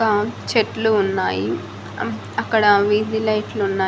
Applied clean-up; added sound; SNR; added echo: none; none; none; none.